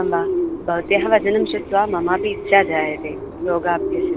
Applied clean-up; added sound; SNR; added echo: none; Bird; 4 dB; none.